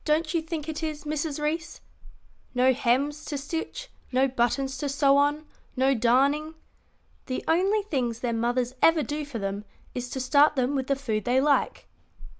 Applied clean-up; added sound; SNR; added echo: none; none; none; none.